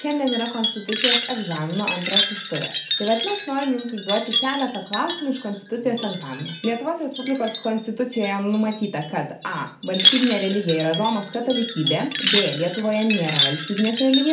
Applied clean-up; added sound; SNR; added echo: none; Wind chime; 3 dB; reverberation time 0.4 s.